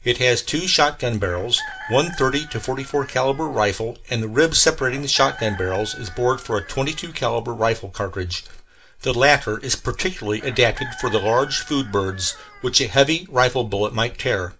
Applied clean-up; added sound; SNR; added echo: none; Chicken, rooster; 16 dB; reverberation time 0.2 s.